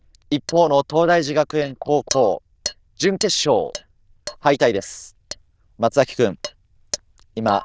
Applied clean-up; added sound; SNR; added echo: neural diffusion model UNIVERSE++.